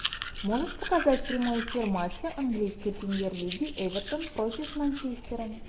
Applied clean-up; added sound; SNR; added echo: none; Domestic sounds, home sounds; 8 dB; none.